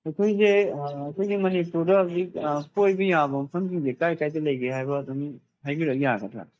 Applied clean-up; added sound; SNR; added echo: neural mask model DeepFilterNet 3.